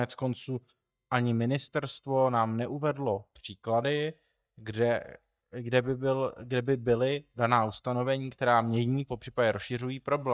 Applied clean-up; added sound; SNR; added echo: neural mask model DeepFilterNet 3.